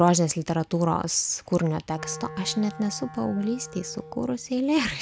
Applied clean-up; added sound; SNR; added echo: none; Wind instrument, woodwind instrument; 18 dB; none.